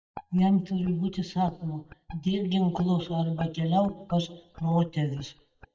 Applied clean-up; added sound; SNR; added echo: neural mask model DeepFilterNet 3.